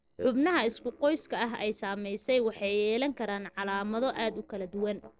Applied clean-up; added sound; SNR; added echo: neural separator model SepFormer DNS4.